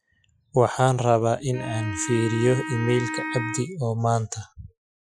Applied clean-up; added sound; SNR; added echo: classical method Wiener filter.